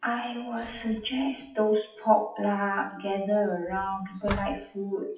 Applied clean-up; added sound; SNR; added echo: classical method WPE with log-MMSE.